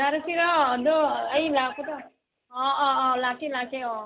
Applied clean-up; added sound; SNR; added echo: none; none; none; none.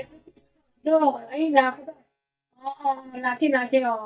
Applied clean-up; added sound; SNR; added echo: neural mask model DeepFilterNet 3.